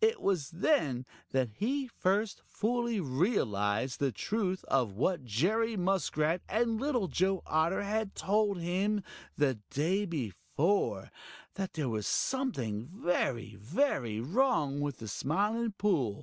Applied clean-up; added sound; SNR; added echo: none; none; none; none.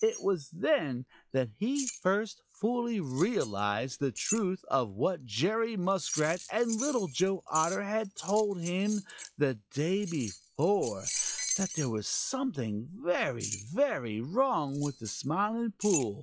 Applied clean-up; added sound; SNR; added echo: classical method log-MMSE.